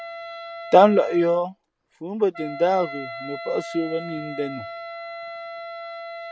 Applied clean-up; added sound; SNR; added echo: none; Wind instrument, woodwind instrument; 12 dB; none.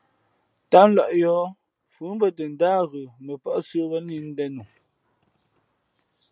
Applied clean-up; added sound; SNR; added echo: none; none; none; none.